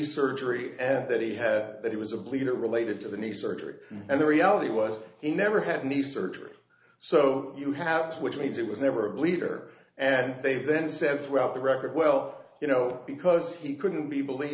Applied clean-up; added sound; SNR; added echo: none; none; none; none.